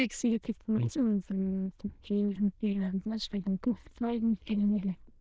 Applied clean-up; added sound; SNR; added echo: neural diffusion model UNIVERSE++.